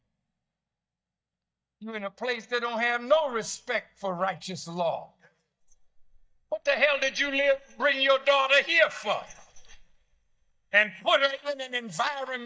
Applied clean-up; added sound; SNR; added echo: neural mask model DeepFilterNet 3.